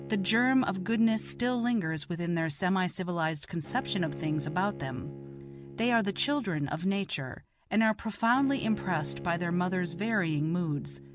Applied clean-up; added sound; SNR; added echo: none; Bowed string instrument; 14 dB; none.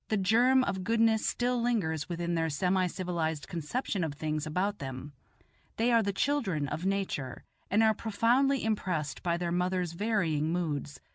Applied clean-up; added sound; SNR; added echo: none; none; none; none.